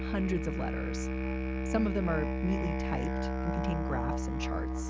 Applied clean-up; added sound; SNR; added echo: none; Musical instrument; -3 dB; none.